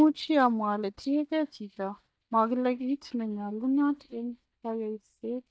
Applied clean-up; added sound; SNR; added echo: neural mask model DeepFilterNet 3.